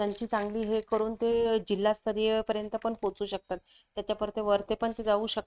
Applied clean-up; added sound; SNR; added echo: neural mask model RNNoise.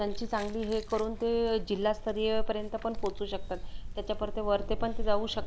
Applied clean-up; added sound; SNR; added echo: none; Chewing, mastication; 2 dB; none.